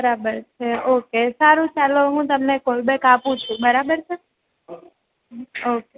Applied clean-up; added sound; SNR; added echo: none; none; none; none.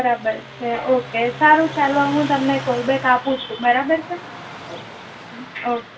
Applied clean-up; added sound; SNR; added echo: none; Car passing by; 14 dB; reverberation time 0.2 s.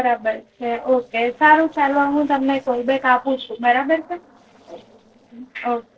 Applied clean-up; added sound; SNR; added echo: neural separator model SepFormer DNS4.